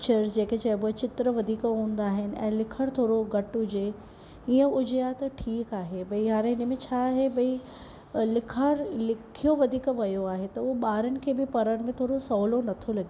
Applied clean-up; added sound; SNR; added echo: none; none; none; none.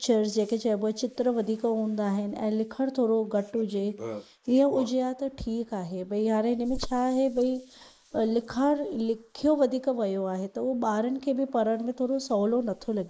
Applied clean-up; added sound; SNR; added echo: neural mask model Resemble Enhance denoiser.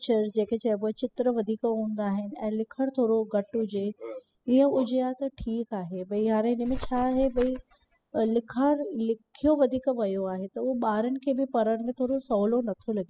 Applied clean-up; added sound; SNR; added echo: classical method spectral subtraction.